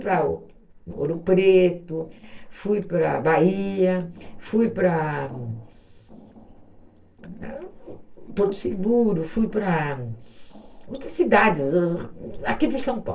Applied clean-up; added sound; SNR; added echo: neural separator model SepFormer DNS4.